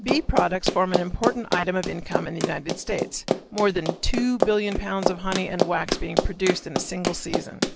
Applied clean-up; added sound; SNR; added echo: none; Run; 2 dB; none.